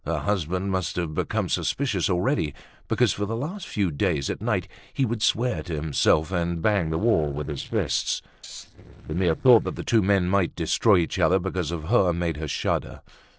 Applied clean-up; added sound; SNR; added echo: neural separator model SepFormer DNS4.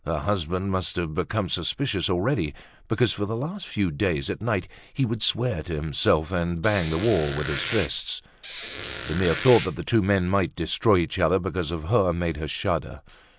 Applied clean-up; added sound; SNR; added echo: none; Squeak; 4 dB; none.